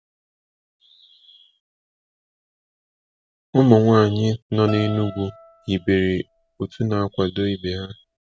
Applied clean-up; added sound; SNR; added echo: none; Guitar; 17 dB; none.